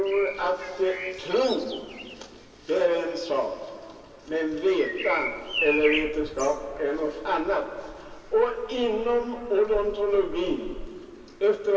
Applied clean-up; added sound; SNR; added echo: none; Bird vocalization, bird call, bird song; 11 dB; reverberation time 2.4 s.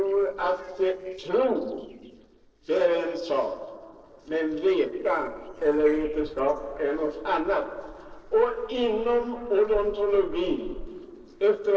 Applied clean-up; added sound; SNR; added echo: neural separator model SepFormer DNS4.